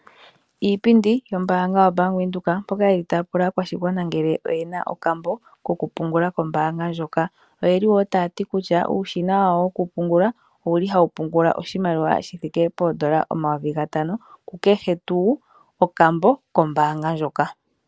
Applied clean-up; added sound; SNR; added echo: none; none; none; none.